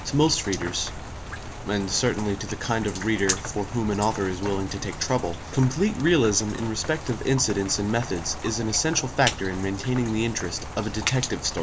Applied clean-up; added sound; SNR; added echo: none; Rain; 8 dB; none.